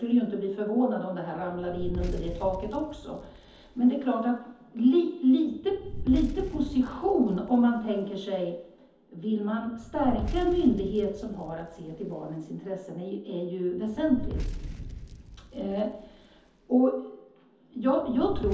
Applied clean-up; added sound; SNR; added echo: none; Fire; 11 dB; reverberation time 0.5 s.